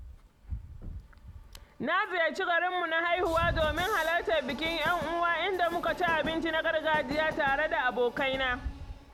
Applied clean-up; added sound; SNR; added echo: none; Train; 12 dB; none.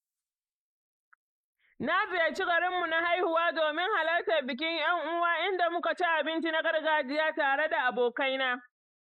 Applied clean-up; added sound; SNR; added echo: neural mask model Resemble Enhance denoiser.